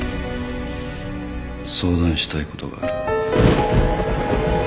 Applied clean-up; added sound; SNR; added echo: none; none; none; none.